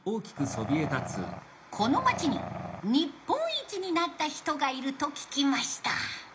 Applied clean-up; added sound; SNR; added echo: none; Growling; 7 dB; reverberation time 0.4 s.